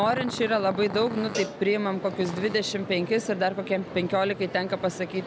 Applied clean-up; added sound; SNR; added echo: none; Growling + Cowbell; 13 dB; none.